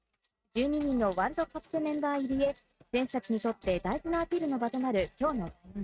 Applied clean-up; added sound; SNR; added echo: neural mask model RNNoise.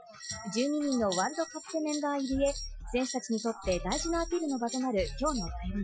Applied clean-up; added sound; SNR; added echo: classical method Wiener filter.